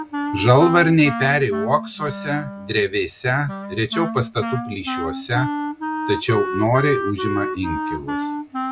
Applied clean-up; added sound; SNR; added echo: none; Wind instrument, woodwind instrument; 6 dB; none.